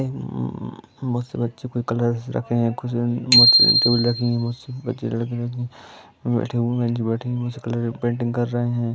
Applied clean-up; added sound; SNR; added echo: none; Bicycle bell; -2 dB; none.